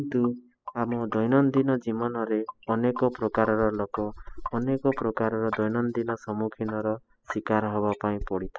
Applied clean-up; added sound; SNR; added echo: classical method spectral subtraction.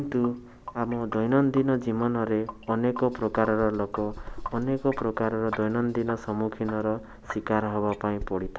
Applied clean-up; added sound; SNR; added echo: none; Sink (filling or washing); 14 dB; none.